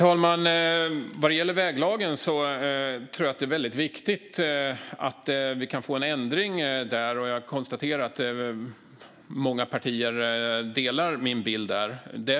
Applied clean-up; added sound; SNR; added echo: none; none; none; none.